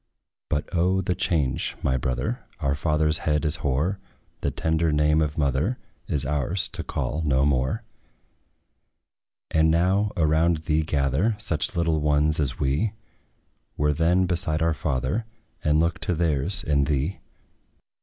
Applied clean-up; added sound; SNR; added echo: none; none; none; none.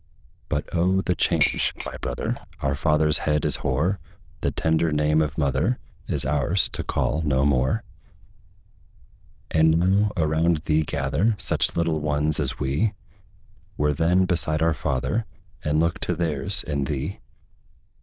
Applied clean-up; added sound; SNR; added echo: neural diffusion model UNIVERSE++.